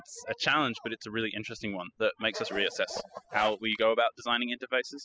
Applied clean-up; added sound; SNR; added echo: classical method spectral subtraction.